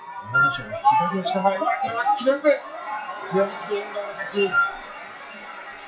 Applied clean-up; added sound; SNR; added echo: classical method WPE with log-MMSE.